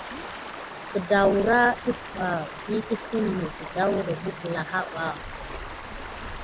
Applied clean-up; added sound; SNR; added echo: none; Stream; 10 dB; none.